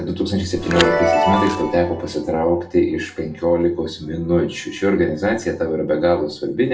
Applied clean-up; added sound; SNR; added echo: none; Chime; 4 dB; reverberation time 0.3 s.